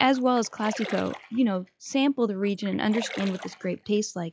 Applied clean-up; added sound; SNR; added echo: classical method log-MMSE.